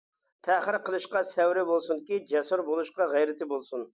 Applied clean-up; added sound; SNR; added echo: none; none; none; none.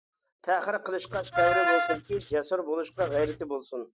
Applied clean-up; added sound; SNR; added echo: neural mask model RNNoise.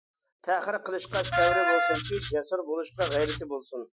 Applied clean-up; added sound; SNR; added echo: classical method Wiener filter.